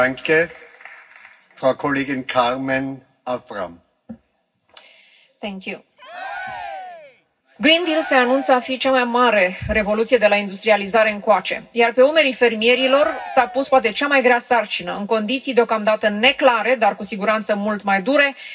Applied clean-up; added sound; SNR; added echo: none; Cheering; 14 dB; reverberation time 0.4 s.